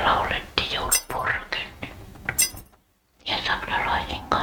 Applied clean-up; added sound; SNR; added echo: neural mask model RNNoise.